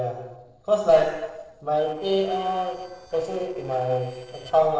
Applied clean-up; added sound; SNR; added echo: neural separator model SepFormer DNS4.